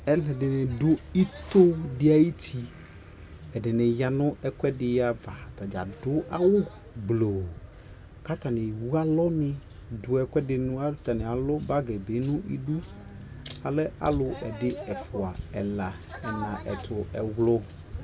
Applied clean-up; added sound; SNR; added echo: none; none; none; none.